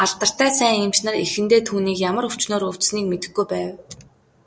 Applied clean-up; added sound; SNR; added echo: none; none; none; none.